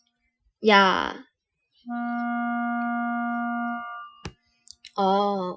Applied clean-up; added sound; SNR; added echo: classical method Wiener filter.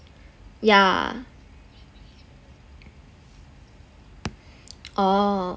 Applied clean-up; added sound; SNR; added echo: none; none; none; none.